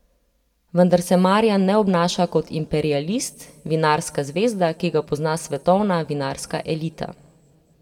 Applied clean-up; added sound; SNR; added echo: none; none; none; reverberation time 1.3 s.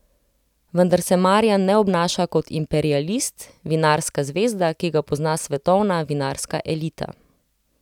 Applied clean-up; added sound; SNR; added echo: none; none; none; none.